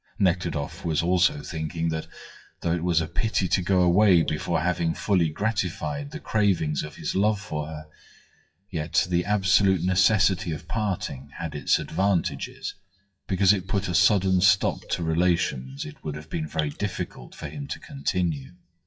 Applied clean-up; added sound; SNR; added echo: classical method WPE with log-MMSE.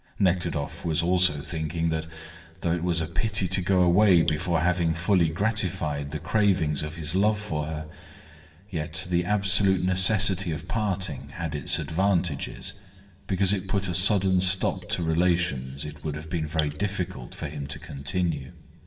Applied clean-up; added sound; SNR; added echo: none; Drip; 11 dB; reverberation time 2.1 s.